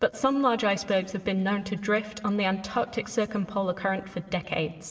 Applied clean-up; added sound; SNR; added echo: none; none; none; reverberation time 2.1 s.